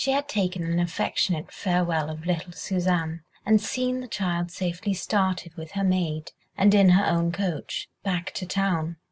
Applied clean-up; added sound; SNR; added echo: none; none; none; none.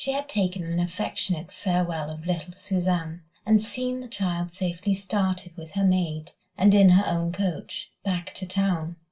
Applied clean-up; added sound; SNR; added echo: none; none; none; reverberation time 0.2 s.